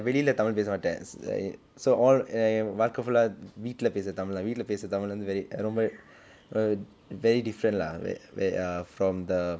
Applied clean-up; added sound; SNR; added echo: none; none; none; none.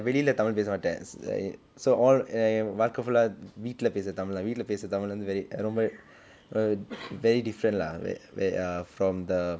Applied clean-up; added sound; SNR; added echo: none; Cough; 19 dB; none.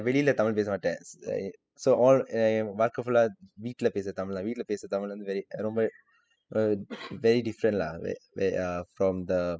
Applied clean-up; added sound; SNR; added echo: classical method spectral subtraction.